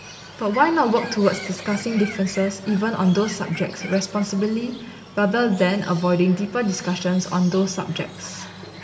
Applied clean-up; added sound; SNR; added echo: none; Bird; 17 dB; reverberation time 2.4 s.